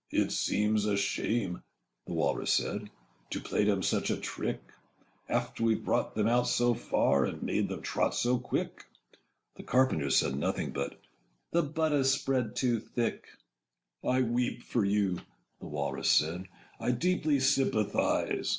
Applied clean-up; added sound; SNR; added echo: none; none; none; none.